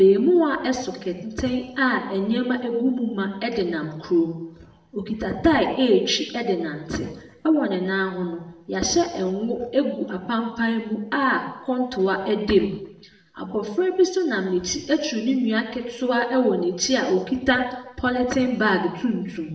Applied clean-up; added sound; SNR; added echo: none; none; none; reverberation time 0.8 s.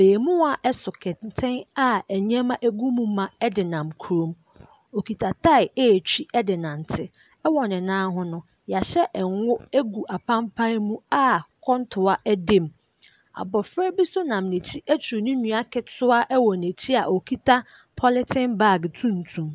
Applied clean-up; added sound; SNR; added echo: none; none; none; none.